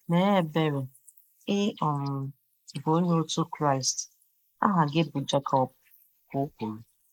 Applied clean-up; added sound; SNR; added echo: neural mask model Resemble Enhance denoiser.